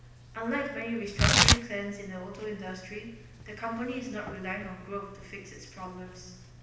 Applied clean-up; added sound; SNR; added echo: none; Tearing; -4 dB; reverberation time 0.9 s.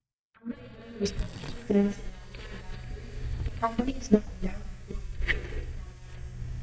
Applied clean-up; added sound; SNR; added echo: neural mask model DeepFilterNet 3.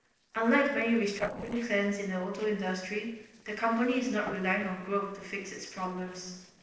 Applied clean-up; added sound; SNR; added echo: neural separator model SepFormer DNS4.